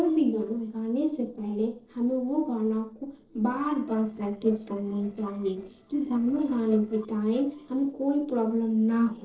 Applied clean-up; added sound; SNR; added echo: neural separator model SepFormer DNS4.